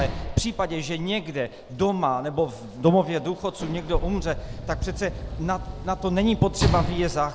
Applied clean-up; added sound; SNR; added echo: none; Sliding door / Slam; 6 dB; none.